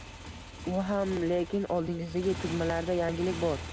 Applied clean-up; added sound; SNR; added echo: none; Motorcycle; 10 dB; none.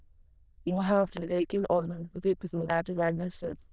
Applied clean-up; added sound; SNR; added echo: neural diffusion model UNIVERSE++.